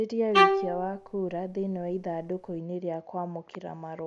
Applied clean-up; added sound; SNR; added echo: none; Bowed string instrument; -3 dB; none.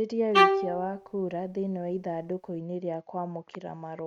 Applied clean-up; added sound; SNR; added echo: neural mask model RNNoise.